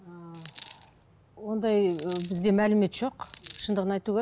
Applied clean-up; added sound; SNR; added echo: none; Coin (dropping); 10 dB; none.